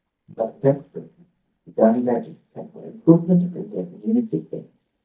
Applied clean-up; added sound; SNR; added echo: neural mask model DeepFilterNet 3.